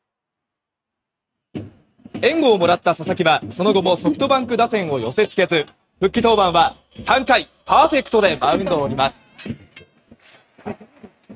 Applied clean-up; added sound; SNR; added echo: neural mask model RNNoise.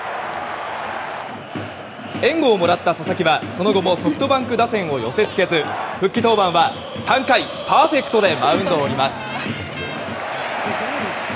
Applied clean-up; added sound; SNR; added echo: none; none; none; none.